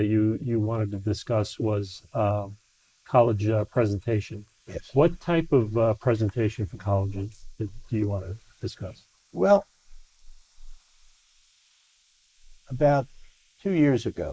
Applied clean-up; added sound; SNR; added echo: neural mask model Resemble Enhance denoiser.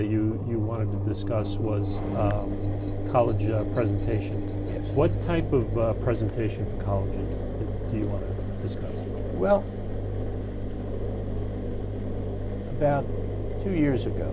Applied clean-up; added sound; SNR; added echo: none; Engine; 0 dB; none.